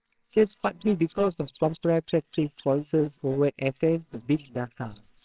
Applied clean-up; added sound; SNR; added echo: neural separator model SepFormer WHAMR!.